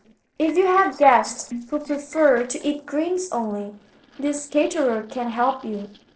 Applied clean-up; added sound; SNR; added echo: neural separator model SepFormer DNS4.